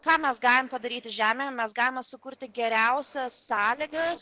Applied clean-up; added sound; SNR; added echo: neural separator model SepFormer DNS4.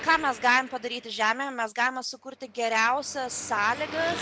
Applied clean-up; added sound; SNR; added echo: none; Car passing by / Traffic noise, roadway noise / Engine; 15 dB; none.